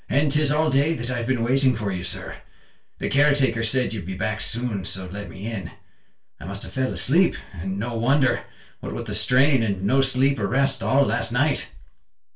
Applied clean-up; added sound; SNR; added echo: none; none; none; reverberation time 0.2 s.